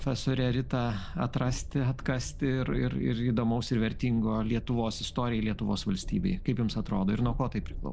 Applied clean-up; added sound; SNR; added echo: none; Train; 9 dB; none.